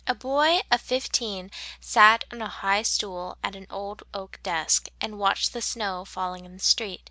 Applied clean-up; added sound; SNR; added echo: none; none; none; none.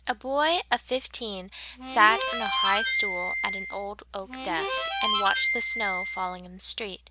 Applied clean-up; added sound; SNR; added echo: none; Harmonica; 0 dB; none.